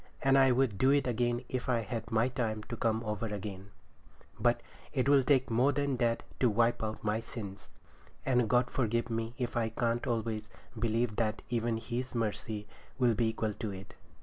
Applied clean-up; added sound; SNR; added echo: none; none; none; none.